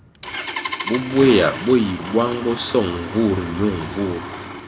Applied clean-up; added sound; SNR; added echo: none; Engine starting; 9 dB; none.